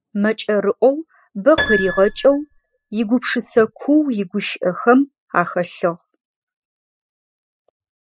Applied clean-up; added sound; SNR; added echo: classical method spectral subtraction.